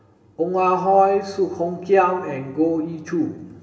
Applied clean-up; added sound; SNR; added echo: none; none; none; reverberation time 2.0 s.